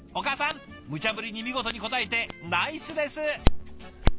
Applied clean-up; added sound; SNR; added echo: none; Scissors; -2 dB; none.